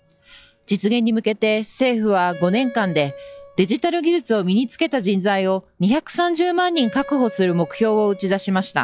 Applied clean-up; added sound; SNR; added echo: classical method log-MMSE.